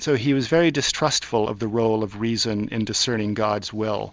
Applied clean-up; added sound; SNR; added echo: none; none; none; none.